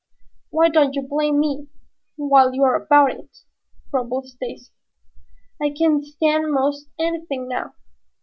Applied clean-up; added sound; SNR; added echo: none; none; none; none.